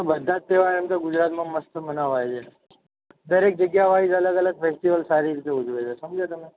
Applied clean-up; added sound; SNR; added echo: none; none; none; none.